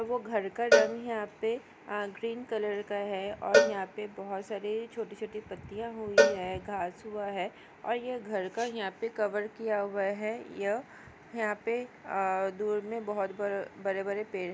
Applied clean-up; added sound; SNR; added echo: none; Cowbell; -3 dB; none.